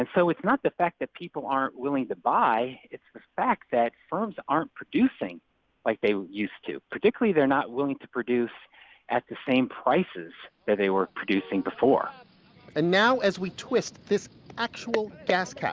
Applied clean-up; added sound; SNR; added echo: none; none; none; none.